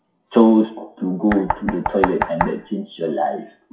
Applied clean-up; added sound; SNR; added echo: classical method WPE with log-MMSE.